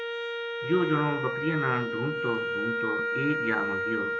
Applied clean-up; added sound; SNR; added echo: none; Wind instrument, woodwind instrument; 0 dB; none.